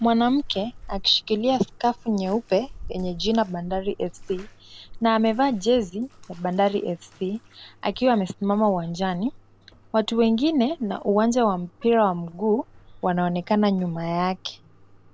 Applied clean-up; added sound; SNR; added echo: none; Bathtub (filling or washing); 18 dB; none.